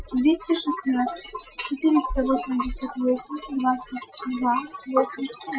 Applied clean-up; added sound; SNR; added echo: classical method Wiener filter.